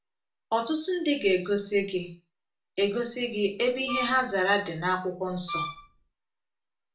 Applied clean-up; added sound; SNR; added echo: none; Wind instrument, woodwind instrument; 8 dB; reverberation time 0.3 s.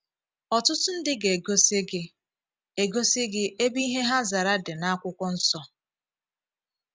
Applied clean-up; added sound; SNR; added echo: none; none; none; none.